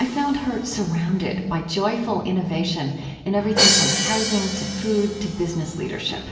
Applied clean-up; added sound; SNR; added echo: none; Crash cymbal; 4 dB; reverberation time 1.2 s.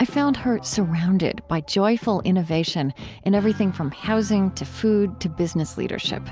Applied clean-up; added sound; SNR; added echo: none; none; none; none.